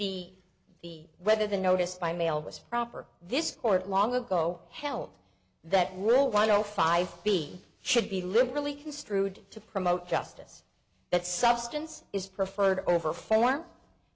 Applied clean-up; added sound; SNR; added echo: none; none; none; none.